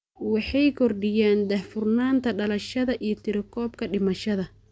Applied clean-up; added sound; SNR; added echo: none; none; none; none.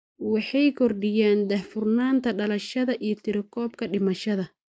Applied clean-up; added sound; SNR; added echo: neural mask model Resemble Enhance denoiser.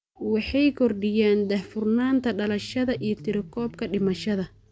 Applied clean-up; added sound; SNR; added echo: none; Electric guitar; 18 dB; none.